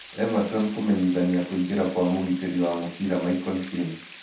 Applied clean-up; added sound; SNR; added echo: none; Water; 20 dB; reverberation time 0.7 s.